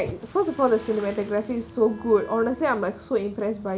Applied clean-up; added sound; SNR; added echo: none; Splash, splatter + Wind instrument, woodwind instrument; 20 dB; none.